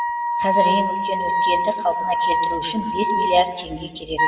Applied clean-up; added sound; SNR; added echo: none; Wind instrument, woodwind instrument; -3 dB; reverberation time 2.4 s.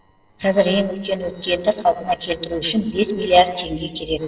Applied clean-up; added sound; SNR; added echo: neural separator model SepFormer DNS4.